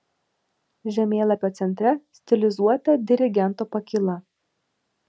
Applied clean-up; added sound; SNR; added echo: none; none; none; none.